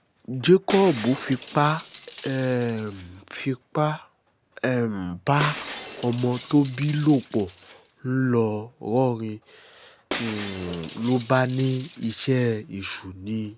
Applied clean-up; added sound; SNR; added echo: none; Shatter; 13 dB; none.